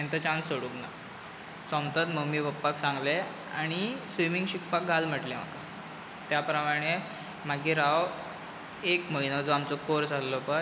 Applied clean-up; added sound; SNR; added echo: none; none; none; none.